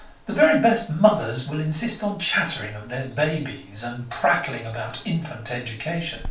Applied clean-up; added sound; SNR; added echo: none; Water; 20 dB; reverberation time 0.3 s.